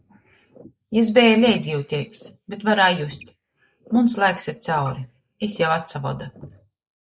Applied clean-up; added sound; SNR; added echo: neural mask model Resemble Enhance denoiser.